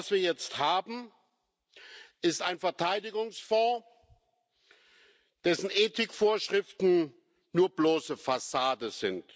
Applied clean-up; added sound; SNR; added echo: none; none; none; none.